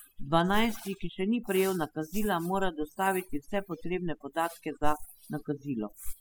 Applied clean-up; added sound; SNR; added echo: classical method spectral subtraction.